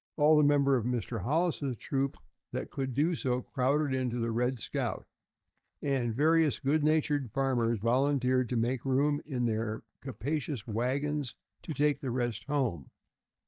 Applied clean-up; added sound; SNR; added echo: neural mask model DeepFilterNet 3.